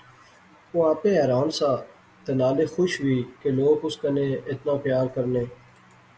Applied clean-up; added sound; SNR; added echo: none; none; none; none.